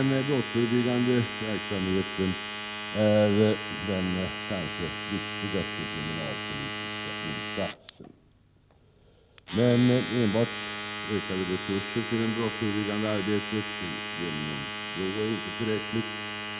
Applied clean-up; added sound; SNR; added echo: none; Domestic sounds, home sounds; 6 dB; none.